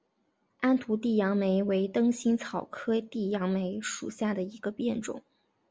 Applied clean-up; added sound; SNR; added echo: none; none; none; none.